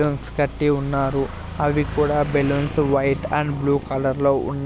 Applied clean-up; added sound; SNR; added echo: none; none; none; none.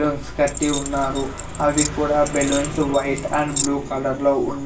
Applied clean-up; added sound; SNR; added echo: none; Keys jangling; 7 dB; reverberation time 0.3 s.